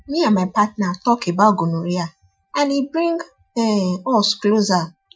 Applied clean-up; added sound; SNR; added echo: classical method Wiener filter.